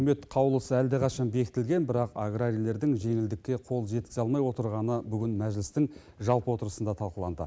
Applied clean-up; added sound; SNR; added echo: none; none; none; none.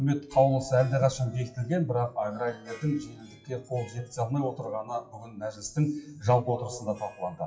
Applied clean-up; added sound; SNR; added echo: classical method WPE with log-MMSE.